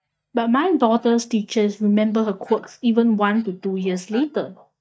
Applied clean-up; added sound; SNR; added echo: neural mask model DeepFilterNet 3.